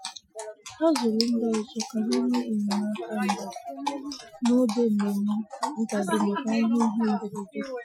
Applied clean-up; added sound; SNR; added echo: classical method Wiener filter.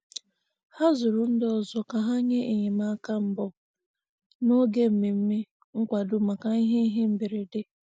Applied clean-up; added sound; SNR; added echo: none; none; none; none.